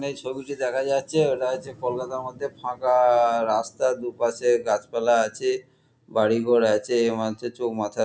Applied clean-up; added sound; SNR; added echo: none; none; none; none.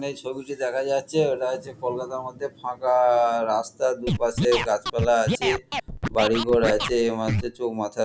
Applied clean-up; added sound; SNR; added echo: none; Scratching (performance technique); 4 dB; none.